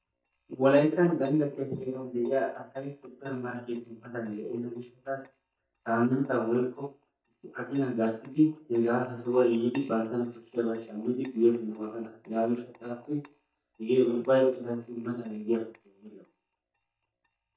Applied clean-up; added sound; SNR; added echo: neural mask model DeepFilterNet 3.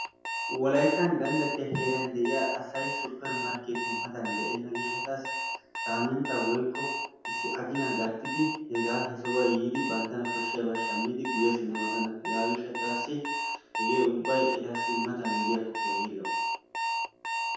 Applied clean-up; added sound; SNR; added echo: none; Alarm; 3 dB; reverberation time 0.9 s.